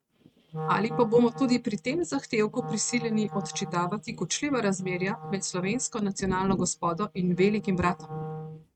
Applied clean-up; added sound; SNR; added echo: neural mask model RNNoise.